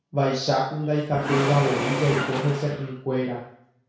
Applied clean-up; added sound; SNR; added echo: none; Engine / Mechanisms; 6 dB; reverberation time 0.6 s.